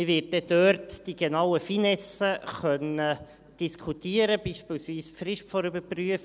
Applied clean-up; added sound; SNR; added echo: none; none; none; none.